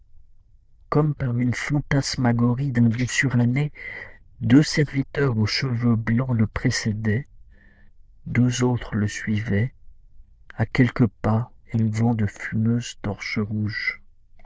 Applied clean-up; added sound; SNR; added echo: neural diffusion model UNIVERSE++.